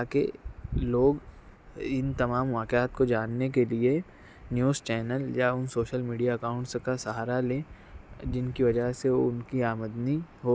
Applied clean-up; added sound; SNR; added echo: none; none; none; none.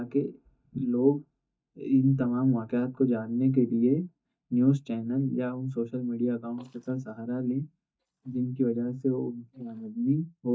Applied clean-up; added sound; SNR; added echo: neural mask model DeepFilterNet 3.